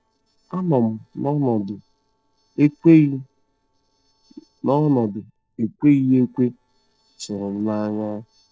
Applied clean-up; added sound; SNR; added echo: neural separator model SepFormer DNS4.